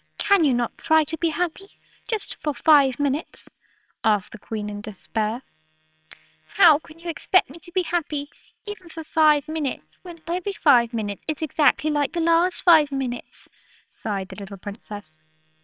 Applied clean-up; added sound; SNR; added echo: neural separator model SepFormer WHAMR!.